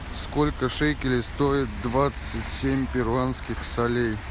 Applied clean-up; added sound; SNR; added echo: none; none; none; none.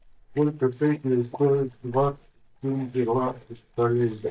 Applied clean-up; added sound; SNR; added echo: neural mask model DeepFilterNet 3.